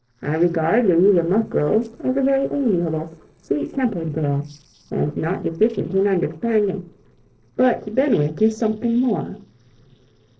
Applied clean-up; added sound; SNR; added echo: neural separator model SepFormer DNS4.